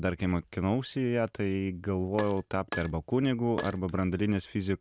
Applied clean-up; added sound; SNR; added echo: none; Glass; 14 dB; none.